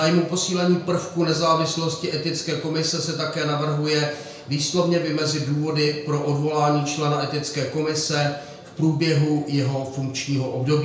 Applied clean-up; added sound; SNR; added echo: none; none; none; reverberation time 0.5 s.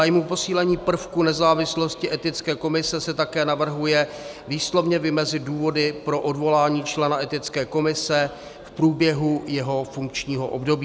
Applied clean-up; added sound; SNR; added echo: none; none; none; none.